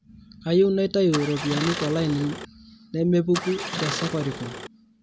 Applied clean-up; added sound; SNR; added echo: none; Engine starting; 8 dB; none.